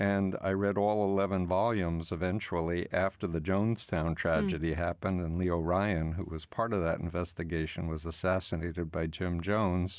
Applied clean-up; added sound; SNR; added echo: none; none; none; none.